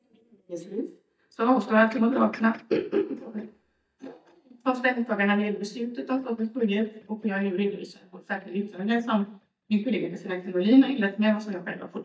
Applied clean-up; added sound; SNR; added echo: neural mask model DeepFilterNet 3.